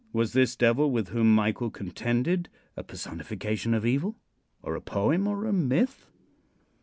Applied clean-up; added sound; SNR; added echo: none; none; none; none.